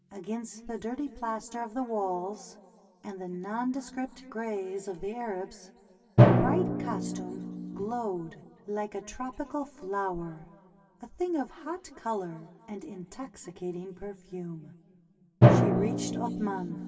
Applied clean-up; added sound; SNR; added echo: none; Drum; -4 dB; reverberation time 2.5 s.